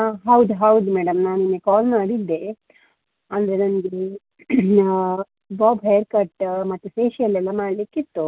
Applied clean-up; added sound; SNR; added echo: none; none; none; none.